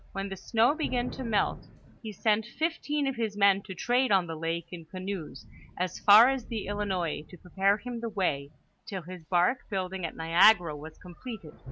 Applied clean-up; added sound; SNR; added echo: none; Thunder / Rain; 18 dB; none.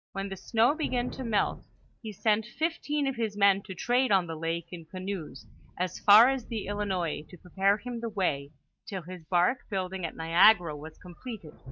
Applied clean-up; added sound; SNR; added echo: neural mask model DeepFilterNet 3.